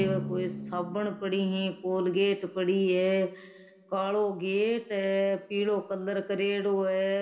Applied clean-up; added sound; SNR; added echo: none; Drum; 15 dB; reverberation time 2.8 s.